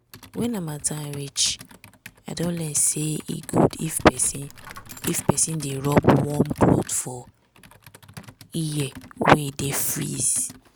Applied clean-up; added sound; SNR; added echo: none; Computer keyboard + Coin (dropping); 19 dB; none.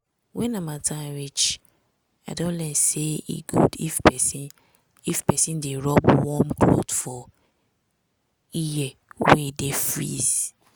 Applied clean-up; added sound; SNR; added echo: none; none; none; none.